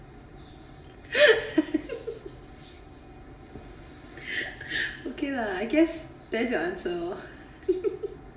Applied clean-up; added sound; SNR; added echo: none; none; none; reverberation time 1.3 s.